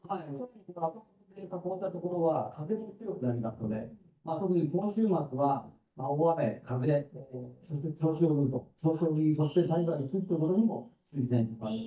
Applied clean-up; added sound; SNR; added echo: neural mask model DeepFilterNet 3.